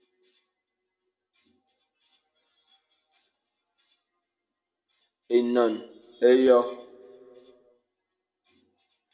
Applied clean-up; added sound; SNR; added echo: none; none; none; reverberation time 1.7 s.